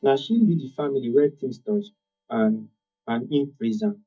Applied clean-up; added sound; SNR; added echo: neural mask model DeepFilterNet 3.